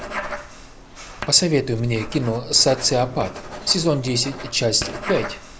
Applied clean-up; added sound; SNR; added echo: none; Writing; 11 dB; none.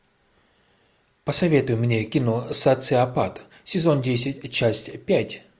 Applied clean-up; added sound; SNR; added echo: none; none; none; none.